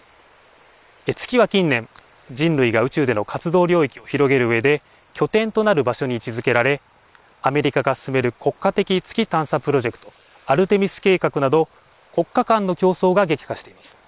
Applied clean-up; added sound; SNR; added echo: neural separator model SepFormer WHAM!.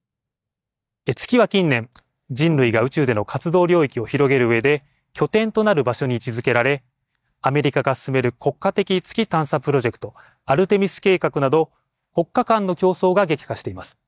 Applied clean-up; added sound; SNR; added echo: neural mask model DeepFilterNet 3.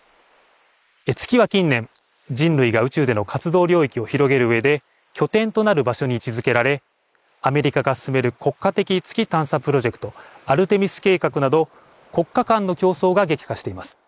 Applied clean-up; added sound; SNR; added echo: neural mask model Resemble Enhance denoiser.